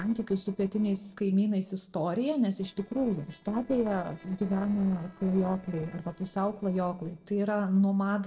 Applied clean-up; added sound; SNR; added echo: neural separator model SepFormer DNS4.